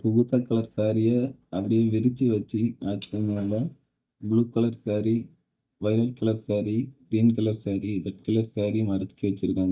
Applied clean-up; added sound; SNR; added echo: neural mask model DeepFilterNet 3.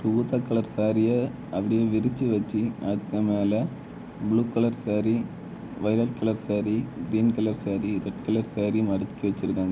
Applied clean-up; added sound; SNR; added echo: none; none; none; none.